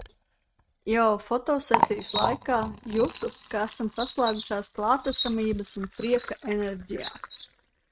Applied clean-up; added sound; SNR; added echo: neural mask model RNNoise.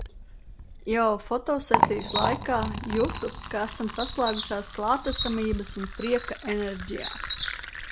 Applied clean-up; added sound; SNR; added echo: none; Liquid + Chirp, tweet; 3 dB; none.